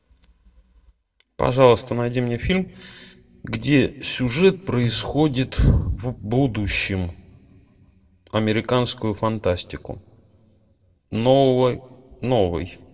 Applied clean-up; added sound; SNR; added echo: none; Tabla; 18 dB; reverberation time 0.6 s.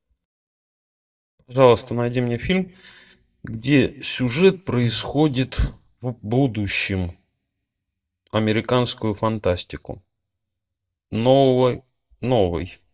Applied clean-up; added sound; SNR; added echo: neural mask model DeepFilterNet 3.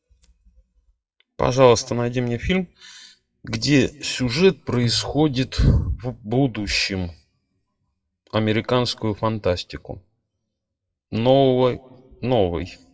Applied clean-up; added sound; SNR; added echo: classical method WPE with log-MMSE.